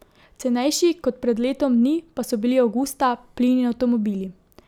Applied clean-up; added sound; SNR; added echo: none; none; none; none.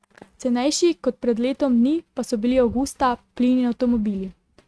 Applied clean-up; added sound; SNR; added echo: neural mask model RNNoise.